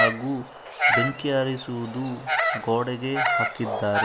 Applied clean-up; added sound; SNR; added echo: none; Bird vocalization, bird call, bird song; -2 dB; none.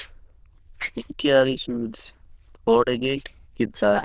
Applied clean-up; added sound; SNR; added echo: neural diffusion model UNIVERSE++.